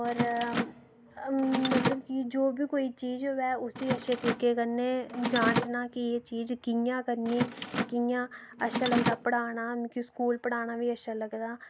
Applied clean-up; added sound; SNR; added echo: none; Mechanisms; 4 dB; none.